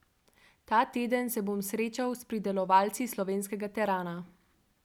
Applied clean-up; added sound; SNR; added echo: none; none; none; none.